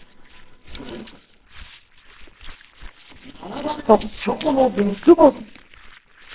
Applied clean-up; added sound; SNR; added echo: neural separator model SepFormer WHAMR!.